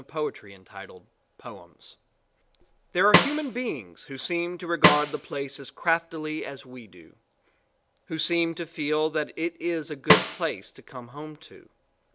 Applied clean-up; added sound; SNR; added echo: none; Snare drum; -4 dB; none.